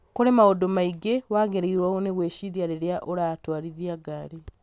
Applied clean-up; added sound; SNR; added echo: none; none; none; none.